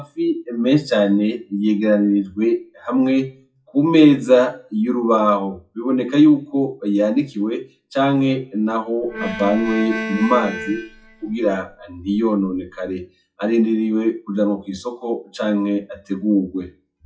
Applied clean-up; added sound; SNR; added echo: classical method WPE with log-MMSE.